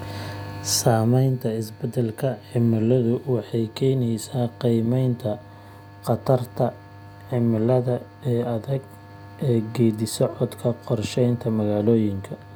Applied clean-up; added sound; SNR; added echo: none; none; none; none.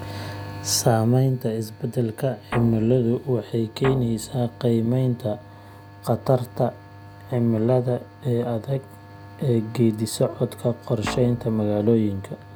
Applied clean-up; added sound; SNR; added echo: none; Guitar; 12 dB; none.